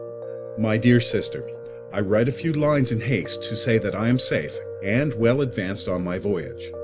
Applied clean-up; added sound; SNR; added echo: none; Piano; 11 dB; none.